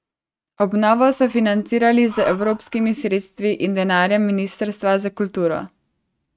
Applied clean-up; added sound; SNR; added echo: neural mask model RNNoise.